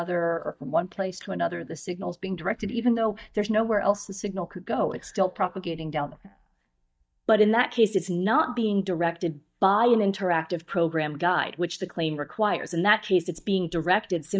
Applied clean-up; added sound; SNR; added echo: neural mask model DeepFilterNet 3.